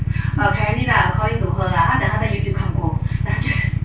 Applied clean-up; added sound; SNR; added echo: none; Idling / Motorcycle; -2 dB; reverberation time 0.2 s.